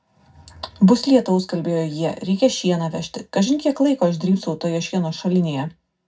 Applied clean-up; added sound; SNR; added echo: none; none; none; reverberation time 0.4 s.